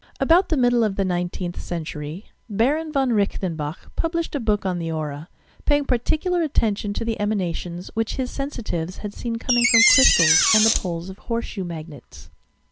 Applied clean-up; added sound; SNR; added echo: none; Door; -3 dB; none.